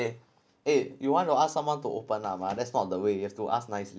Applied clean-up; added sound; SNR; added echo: none; none; none; none.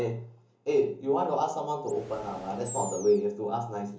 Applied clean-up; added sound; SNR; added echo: none; Animal; 13 dB; reverberation time 0.8 s.